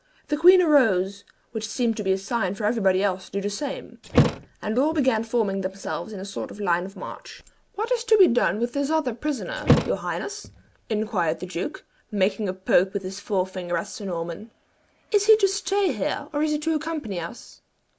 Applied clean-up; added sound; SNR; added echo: none; Thump, thud; 2 dB; none.